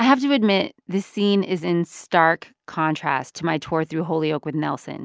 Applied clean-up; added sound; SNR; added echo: none; none; none; none.